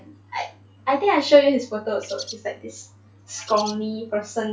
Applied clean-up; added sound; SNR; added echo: classical method log-MMSE.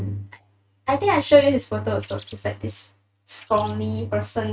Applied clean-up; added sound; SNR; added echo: neural mask model RNNoise.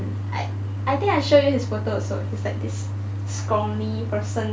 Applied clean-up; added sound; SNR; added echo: none; none; none; none.